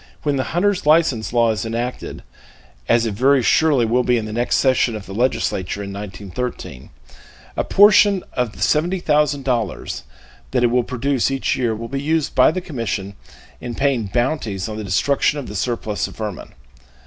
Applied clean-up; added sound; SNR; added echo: none; none; none; none.